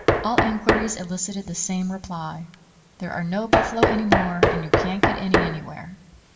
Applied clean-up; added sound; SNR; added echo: none; Knock; -4 dB; reverberation time 0.9 s.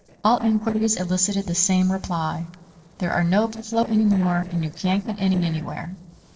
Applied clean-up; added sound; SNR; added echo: neural separator model SepFormer DNS4.